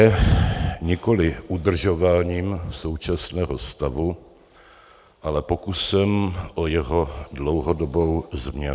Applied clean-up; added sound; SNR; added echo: none; none; none; none.